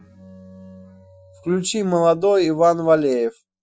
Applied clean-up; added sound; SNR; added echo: classical method Wiener filter.